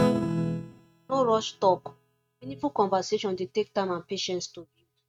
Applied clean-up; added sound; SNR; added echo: neural mask model RNNoise.